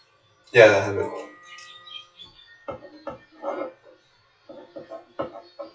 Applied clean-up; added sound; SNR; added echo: classical method WPE with log-MMSE.